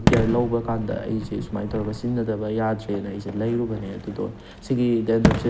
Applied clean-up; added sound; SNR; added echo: none; Fireworks; 3 dB; none.